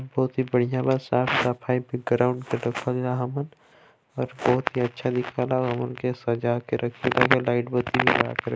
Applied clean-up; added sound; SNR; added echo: none; none; none; none.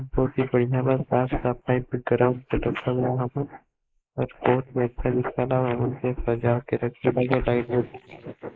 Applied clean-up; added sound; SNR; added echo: neural mask model Resemble Enhance denoiser.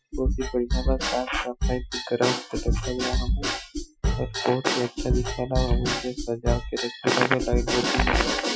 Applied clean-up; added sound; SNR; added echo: classical method Wiener filter.